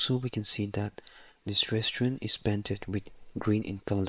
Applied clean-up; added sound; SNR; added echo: neural separator model SepFormer WHAM!.